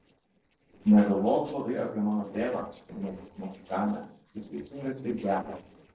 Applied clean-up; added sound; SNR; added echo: neural separator model SepFormer DNS4.